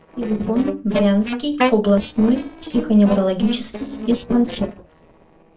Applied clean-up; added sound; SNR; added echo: neural separator model SepFormer DNS4.